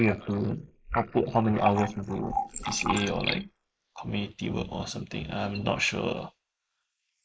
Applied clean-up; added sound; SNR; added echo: neural mask model Resemble Enhance denoiser.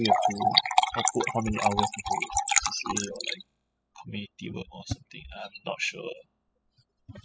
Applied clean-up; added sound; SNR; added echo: classical method spectral subtraction.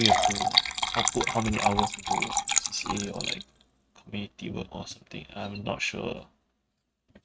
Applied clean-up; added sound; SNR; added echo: neural mask model RNNoise.